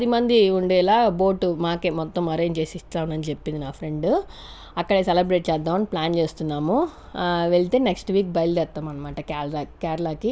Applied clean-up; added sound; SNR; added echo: none; none; none; none.